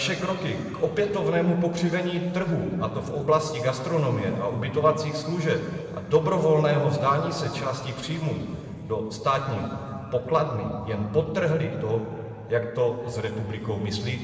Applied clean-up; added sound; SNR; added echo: none; none; none; reverberation time 2.4 s.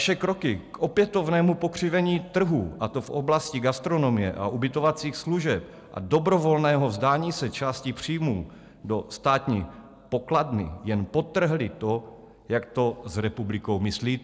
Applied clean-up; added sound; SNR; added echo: none; none; none; none.